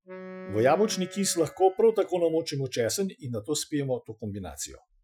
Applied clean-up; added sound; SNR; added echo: classical method Wiener filter.